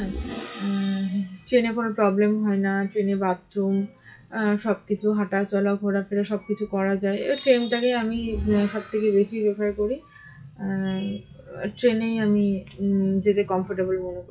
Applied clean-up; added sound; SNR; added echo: classical method WPE with log-MMSE.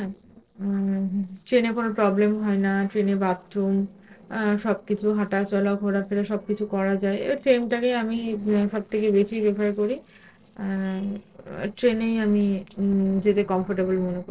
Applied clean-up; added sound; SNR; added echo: neural separator model SepFormer DNS4.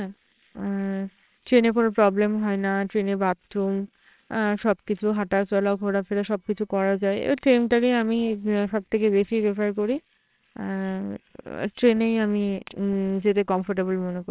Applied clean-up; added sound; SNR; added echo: neural separator model SepFormer WHAMR!.